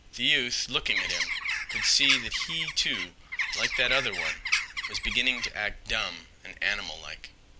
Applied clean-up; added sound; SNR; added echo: none; Bird; 1 dB; none.